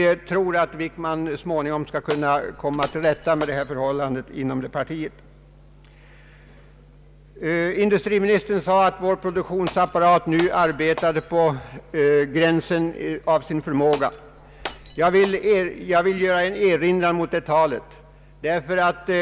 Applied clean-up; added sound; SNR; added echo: none; Glass; 17 dB; none.